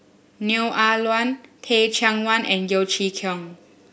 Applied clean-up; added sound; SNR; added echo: none; none; none; none.